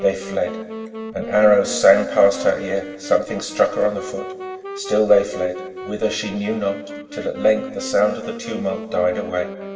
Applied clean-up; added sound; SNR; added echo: none; Wind instrument, woodwind instrument; 12 dB; reverberation time 1.8 s.